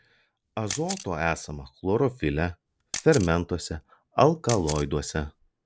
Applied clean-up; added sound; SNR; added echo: none; Camera; 13 dB; none.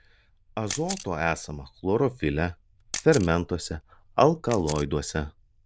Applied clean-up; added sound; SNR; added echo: neural diffusion model UNIVERSE++.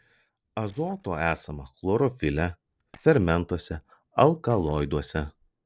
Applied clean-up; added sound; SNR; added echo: neural separator model SepFormer DNS4.